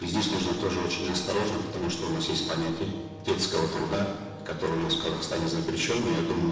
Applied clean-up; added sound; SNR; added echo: none; Brass instrument; 19 dB; reverberation time 1.2 s.